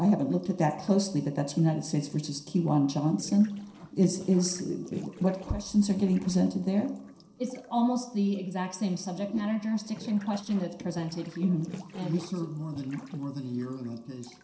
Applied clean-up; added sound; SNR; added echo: neural separator model SepFormer DNS4.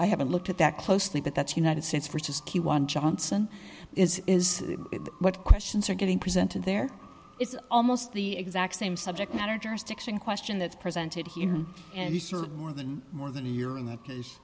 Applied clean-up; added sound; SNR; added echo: none; none; none; none.